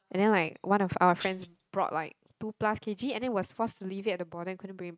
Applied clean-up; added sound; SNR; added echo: neural mask model RNNoise.